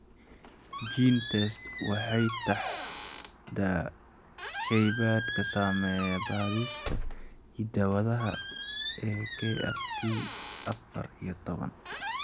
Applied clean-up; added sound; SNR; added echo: none; Squeak; 6 dB; none.